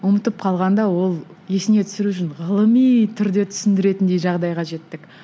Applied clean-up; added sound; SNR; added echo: none; none; none; none.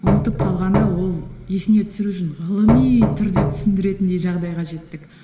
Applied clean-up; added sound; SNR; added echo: none; Knock; 5 dB; reverberation time 1.4 s.